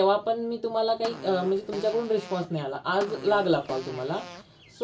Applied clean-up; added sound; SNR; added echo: none; Fart; 15 dB; reverberation time 0.2 s.